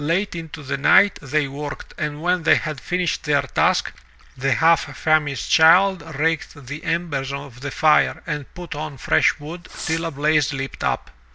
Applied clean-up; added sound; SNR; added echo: none; Fireworks; 15 dB; none.